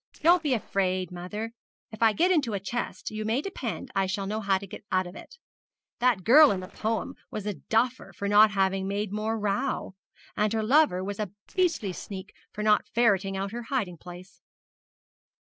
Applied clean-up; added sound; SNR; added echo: neural separator model SepFormer DNS4.